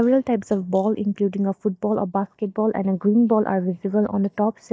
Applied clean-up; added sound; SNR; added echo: neural mask model DeepFilterNet 3.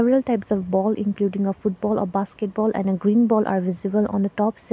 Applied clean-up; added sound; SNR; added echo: none; none; none; none.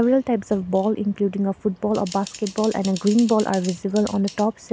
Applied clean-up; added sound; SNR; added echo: none; Typing; 19 dB; none.